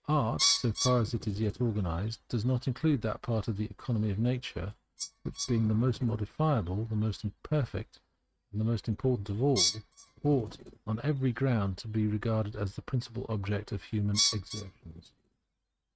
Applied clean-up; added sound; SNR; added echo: neural mask model RNNoise.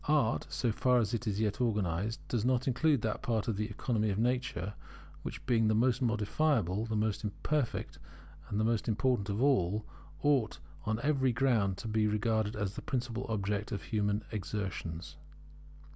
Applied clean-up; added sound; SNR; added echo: none; none; none; none.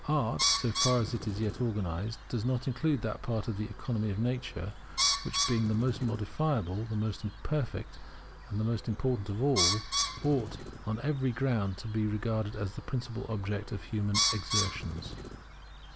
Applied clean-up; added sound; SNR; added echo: none; Bird; 5 dB; none.